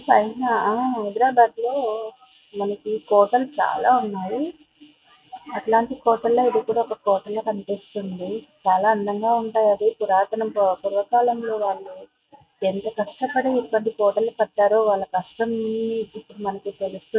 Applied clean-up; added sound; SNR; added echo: neural mask model RNNoise.